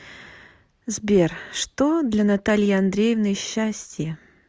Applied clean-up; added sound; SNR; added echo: none; none; none; none.